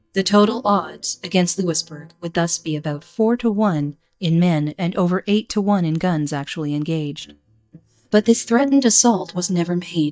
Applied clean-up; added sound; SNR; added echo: neural mask model DeepFilterNet 3.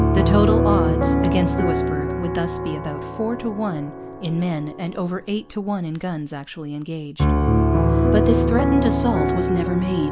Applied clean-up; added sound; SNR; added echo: none; Piano; -3 dB; none.